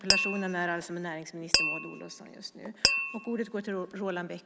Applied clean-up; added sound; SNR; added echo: none; Glass; -3 dB; none.